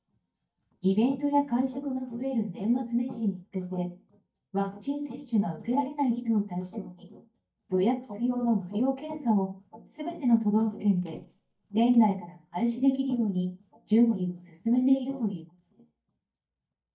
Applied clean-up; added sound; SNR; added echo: neural mask model DeepFilterNet 3.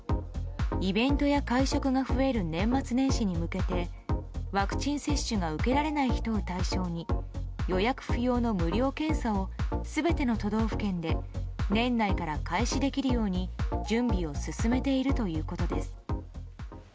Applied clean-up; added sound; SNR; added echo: none; none; none; none.